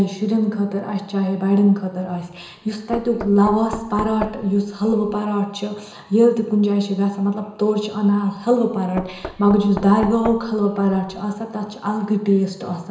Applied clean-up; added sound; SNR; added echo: none; Knock; 15 dB; reverberation time 0.9 s.